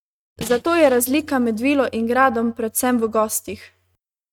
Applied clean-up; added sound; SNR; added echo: neural mask model RNNoise.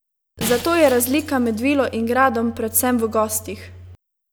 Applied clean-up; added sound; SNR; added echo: none; Shatter; 17 dB; none.